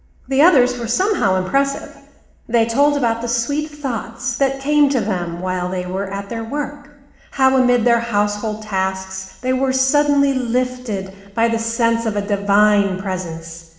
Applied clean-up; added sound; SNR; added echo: none; none; none; reverberation time 1.0 s.